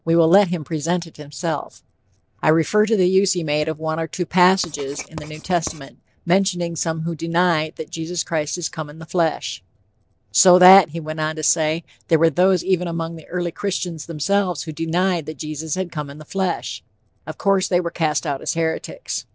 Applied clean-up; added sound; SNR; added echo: neural separator model SepFormer DNS4.